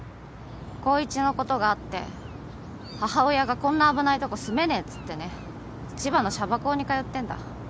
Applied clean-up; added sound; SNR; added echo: none; none; none; none.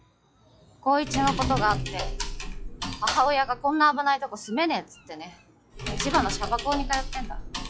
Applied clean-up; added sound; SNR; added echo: classical method log-MMSE.